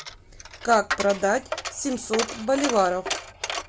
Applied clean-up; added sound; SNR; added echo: none; Coin (dropping); 7 dB; none.